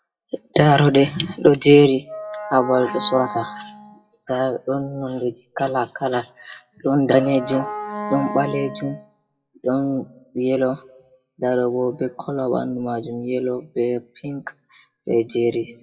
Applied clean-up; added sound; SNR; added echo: classical method WPE with log-MMSE.